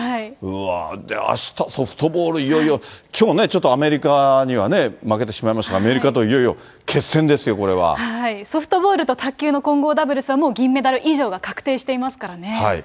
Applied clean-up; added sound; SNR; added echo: none; none; none; none.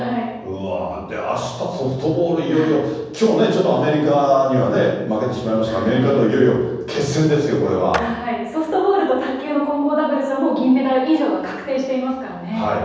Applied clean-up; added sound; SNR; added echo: none; Clapping; 13 dB; reverberation time 1.1 s.